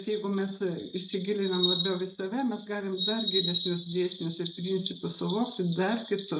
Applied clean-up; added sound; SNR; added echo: neural mask model RNNoise.